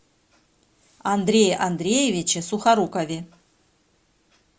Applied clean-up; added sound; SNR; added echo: none; none; none; none.